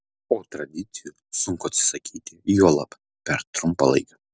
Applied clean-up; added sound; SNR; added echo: none; none; none; none.